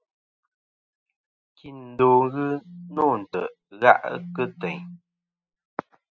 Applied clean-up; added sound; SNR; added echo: classical method spectral subtraction.